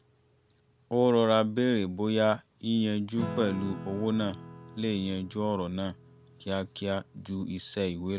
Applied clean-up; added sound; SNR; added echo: none; Acoustic guitar / Strum; 15 dB; none.